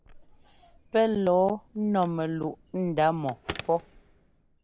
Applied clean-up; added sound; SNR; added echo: none; Telephone; 18 dB; none.